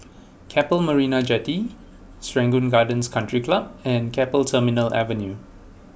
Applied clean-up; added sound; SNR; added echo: none; none; none; none.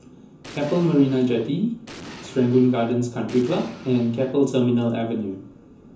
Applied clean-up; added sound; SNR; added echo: none; Explosion; 18 dB; reverberation time 0.6 s.